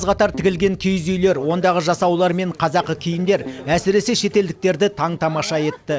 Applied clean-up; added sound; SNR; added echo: none; Keyboard (musical); 17 dB; none.